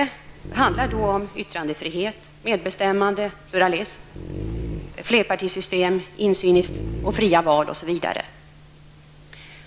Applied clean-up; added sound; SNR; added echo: none; Dog; 8 dB; none.